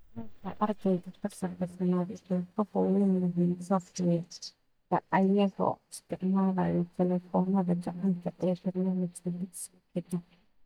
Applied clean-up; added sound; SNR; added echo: neural mask model DeepFilterNet 3.